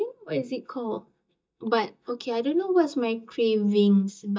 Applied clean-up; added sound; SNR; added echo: neural mask model DeepFilterNet 3.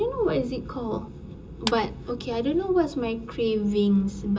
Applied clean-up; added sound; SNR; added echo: none; Clapping; 13 dB; reverberation time 0.2 s.